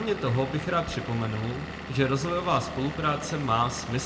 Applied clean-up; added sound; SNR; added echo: none; Engine / Vehicle; 10 dB; reverberation time 1.7 s.